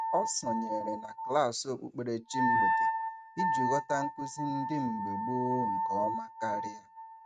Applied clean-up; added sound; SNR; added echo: neural mask model RNNoise.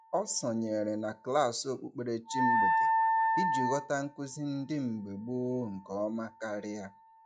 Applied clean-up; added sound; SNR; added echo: classical method log-MMSE.